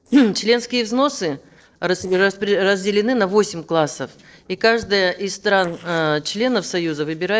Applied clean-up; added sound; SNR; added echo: neural separator model SepFormer DNS4.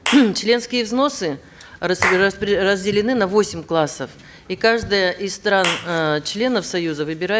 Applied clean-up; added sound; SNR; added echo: none; Clapping / Chirp, tweet; 11 dB; none.